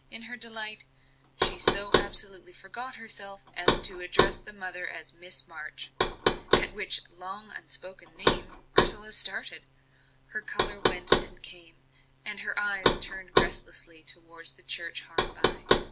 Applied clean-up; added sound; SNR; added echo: none; Knock; -3 dB; none.